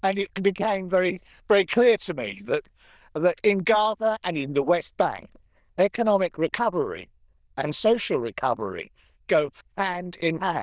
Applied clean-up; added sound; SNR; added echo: neural diffusion model UNIVERSE++.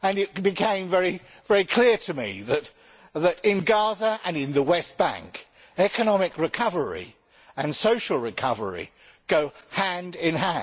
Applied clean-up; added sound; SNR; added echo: none; none; none; none.